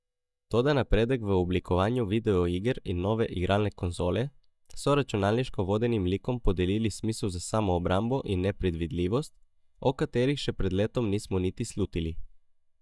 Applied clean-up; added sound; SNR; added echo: neural mask model DeepFilterNet 3.